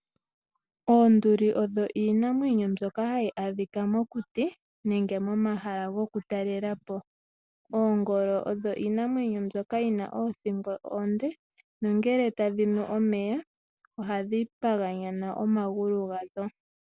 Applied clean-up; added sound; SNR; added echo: none; none; none; none.